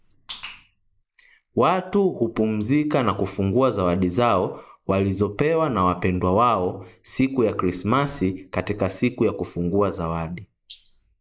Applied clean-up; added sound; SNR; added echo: neural mask model Resemble Enhance denoiser.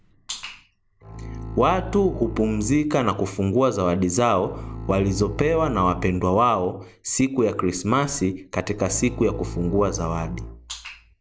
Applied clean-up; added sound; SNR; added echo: none; Bowed string instrument; 11 dB; none.